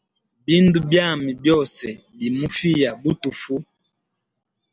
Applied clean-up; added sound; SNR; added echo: none; none; none; none.